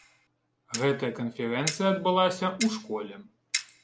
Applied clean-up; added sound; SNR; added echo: none; Clock; 10 dB; none.